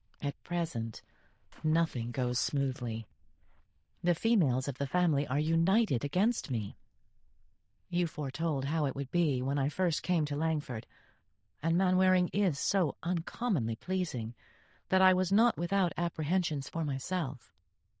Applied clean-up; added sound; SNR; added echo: neural diffusion model UNIVERSE++.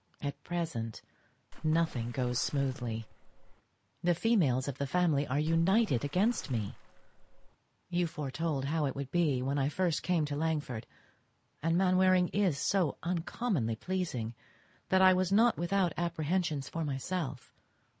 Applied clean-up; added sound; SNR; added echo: none; Water / Splash, splatter; 15 dB; none.